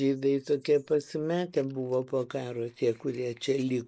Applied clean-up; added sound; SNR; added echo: neural mask model Resemble Enhance denoiser.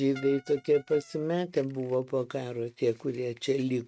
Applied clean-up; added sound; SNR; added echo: neural mask model RNNoise.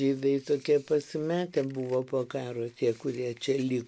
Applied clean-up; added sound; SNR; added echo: none; none; none; none.